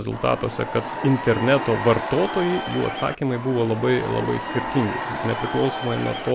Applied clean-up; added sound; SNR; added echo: none; Crowd / Cheering; 7 dB; none.